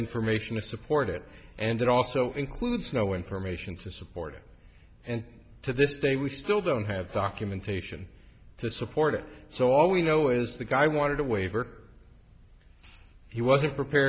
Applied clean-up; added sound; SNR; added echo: none; none; none; none.